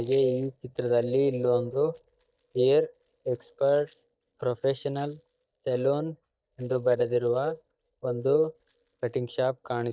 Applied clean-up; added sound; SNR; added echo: neural mask model DeepFilterNet 3.